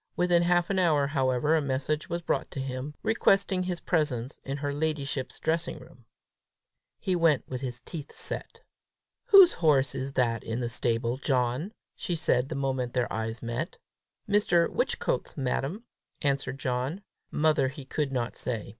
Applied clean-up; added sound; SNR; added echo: none; none; none; none.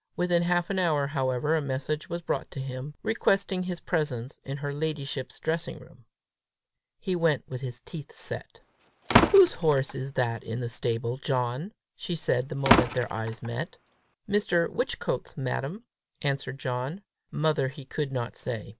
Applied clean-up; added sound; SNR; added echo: none; Slam; 0 dB; none.